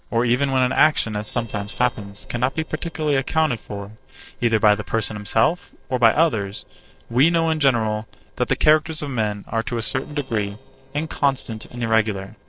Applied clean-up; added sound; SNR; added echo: neural separator model SepFormer DNS4.